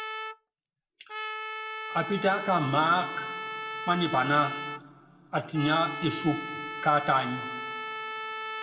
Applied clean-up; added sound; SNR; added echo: none; Trumpet; 7 dB; reverberation time 1.7 s.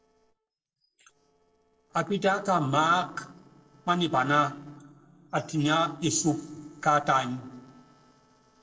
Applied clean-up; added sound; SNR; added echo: neural separator model SepFormer DNS4.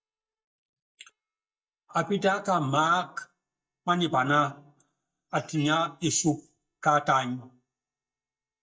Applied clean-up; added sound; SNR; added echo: neural mask model DeepFilterNet 3.